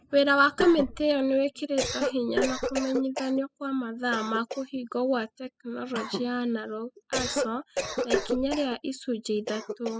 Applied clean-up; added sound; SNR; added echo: classical method spectral subtraction.